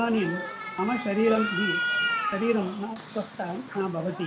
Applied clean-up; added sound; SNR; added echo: none; Cat; 4 dB; none.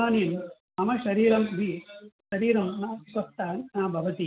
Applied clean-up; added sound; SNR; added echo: none; none; none; none.